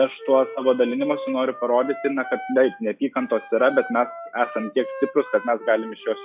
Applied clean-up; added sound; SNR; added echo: classical method log-MMSE.